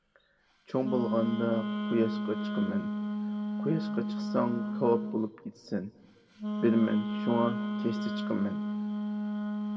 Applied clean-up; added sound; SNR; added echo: none; Wind instrument, woodwind instrument; 1 dB; reverberation time 1.1 s.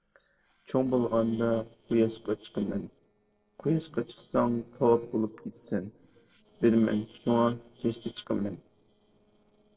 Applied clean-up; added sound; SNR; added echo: neural separator model SepFormer DNS4.